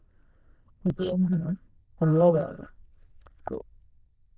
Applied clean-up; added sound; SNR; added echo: neural diffusion model UNIVERSE++.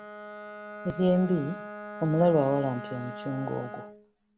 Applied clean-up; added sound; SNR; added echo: none; Bowed string instrument; 12 dB; none.